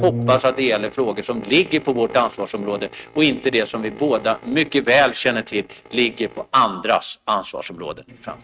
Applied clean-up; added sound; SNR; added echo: neural mask model RNNoise.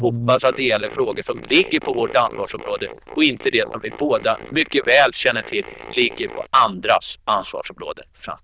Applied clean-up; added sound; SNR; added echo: neural diffusion model UNIVERSE++.